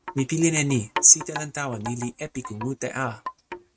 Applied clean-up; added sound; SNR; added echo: neural mask model RNNoise.